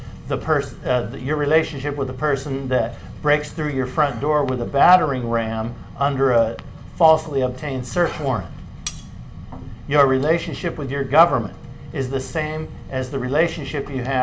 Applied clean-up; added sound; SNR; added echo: none; Cutlery, silverware; 15 dB; reverberation time 0.5 s.